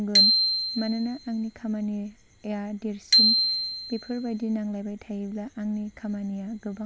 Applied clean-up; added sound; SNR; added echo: none; Bicycle bell; -4 dB; none.